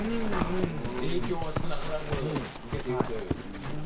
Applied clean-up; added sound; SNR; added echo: none; Livestock, farm animals, working animals; -3 dB; reverberation time 0.2 s.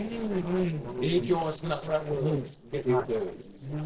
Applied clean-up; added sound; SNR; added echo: neural separator model SepFormer DNS4.